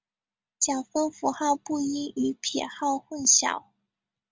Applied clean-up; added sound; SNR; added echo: none; none; none; none.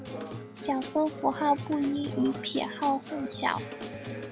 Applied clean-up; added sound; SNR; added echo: none; Acoustic guitar; 10 dB; none.